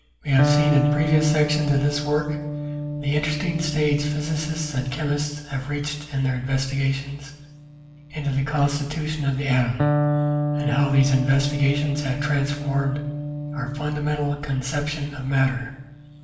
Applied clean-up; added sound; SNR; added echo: none; Electric guitar; 4 dB; reverberation time 0.9 s.